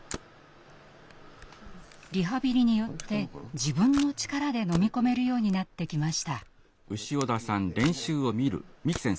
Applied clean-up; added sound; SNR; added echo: none; Camera; 16 dB; none.